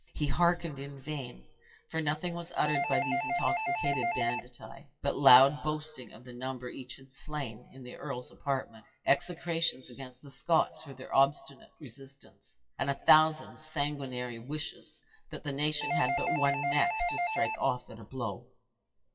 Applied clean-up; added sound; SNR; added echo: classical method WPE with log-MMSE.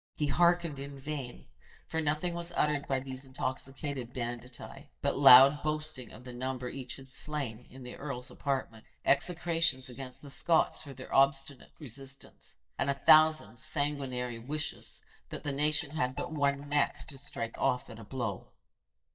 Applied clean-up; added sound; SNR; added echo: neural mask model DeepFilterNet 3.